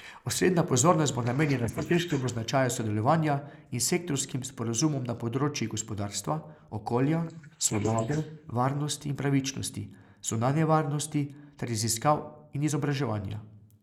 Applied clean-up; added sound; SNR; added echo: neural mask model Resemble Enhance denoiser.